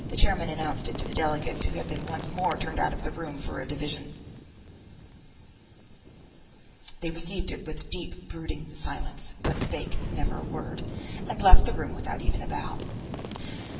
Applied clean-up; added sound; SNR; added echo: none; Boom; 11 dB; reverberation time 2.1 s.